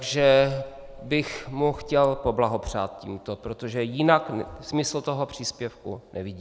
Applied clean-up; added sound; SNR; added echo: none; Tick-tock; 18 dB; none.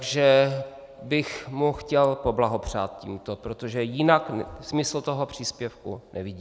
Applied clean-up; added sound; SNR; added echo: none; none; none; none.